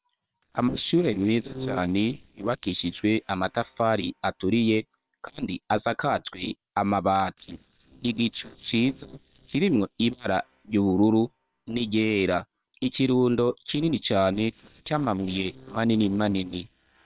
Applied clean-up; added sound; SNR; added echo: neural separator model SepFormer WHAM!.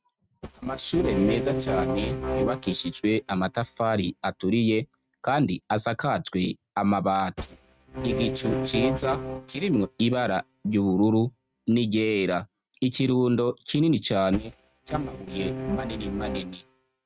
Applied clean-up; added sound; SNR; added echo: neural mask model RNNoise.